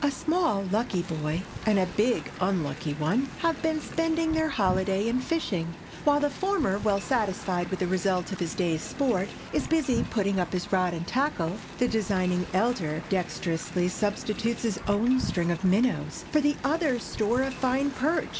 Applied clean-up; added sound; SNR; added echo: none; Wind; 12 dB; none.